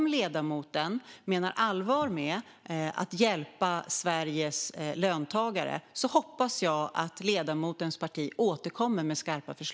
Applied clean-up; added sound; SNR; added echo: none; none; none; none.